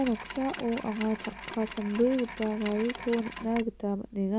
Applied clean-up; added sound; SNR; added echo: none; Mechanisms; 12 dB; none.